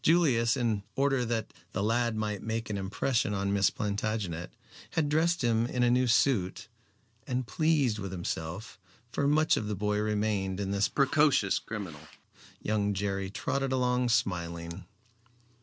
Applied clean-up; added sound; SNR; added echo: none; none; none; none.